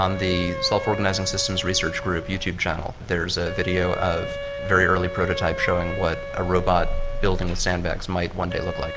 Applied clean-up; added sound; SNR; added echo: none; Wind instrument, woodwind instrument; 10 dB; none.